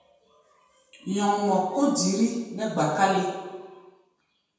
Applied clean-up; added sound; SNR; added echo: none; none; none; reverberation time 1.1 s.